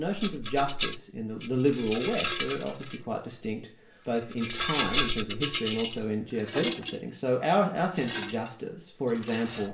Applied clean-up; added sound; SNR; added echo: none; Rattle; 3 dB; reverberation time 0.5 s.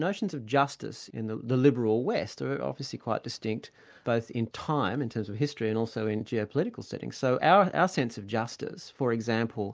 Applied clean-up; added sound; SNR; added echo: none; none; none; none.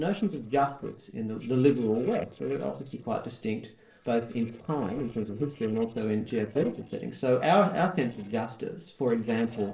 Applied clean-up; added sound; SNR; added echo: neural separator model SepFormer DNS4.